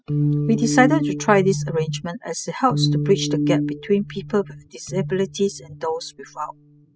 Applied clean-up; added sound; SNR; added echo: classical method spectral subtraction.